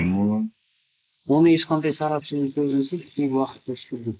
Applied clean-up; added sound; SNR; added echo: neural mask model Resemble Enhance denoiser.